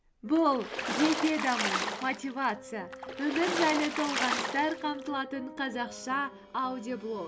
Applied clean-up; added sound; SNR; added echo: none; Water / Splash, splatter; 4 dB; none.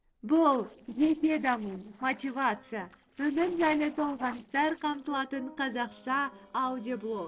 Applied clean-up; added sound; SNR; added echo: neural separator model SepFormer DNS4.